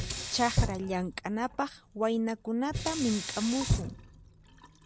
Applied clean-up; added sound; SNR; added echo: none; Sink (filling or washing); 3 dB; none.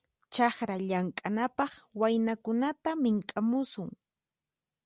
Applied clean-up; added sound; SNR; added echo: none; none; none; none.